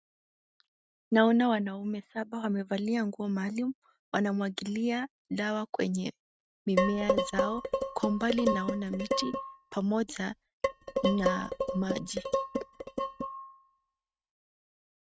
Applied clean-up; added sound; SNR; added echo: neural mask model RNNoise.